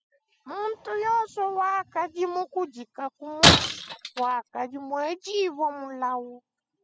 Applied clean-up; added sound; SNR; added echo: classical method spectral subtraction.